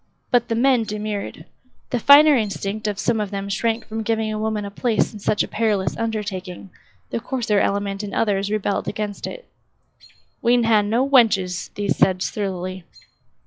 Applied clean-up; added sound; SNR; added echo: classical method log-MMSE.